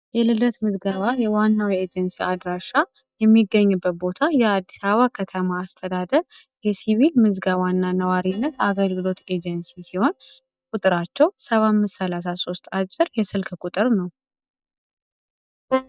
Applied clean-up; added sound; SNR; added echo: neural mask model DeepFilterNet 3.